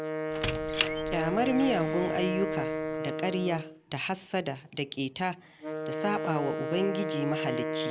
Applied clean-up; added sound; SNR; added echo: none; Squeak + Wind instrument, woodwind instrument; 1 dB; none.